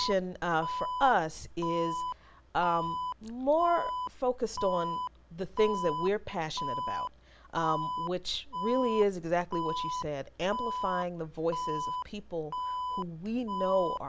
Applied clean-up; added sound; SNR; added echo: none; Alarm; 5 dB; none.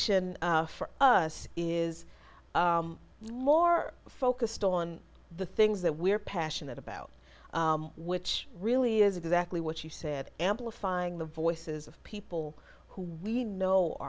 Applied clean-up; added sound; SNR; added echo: none; none; none; none.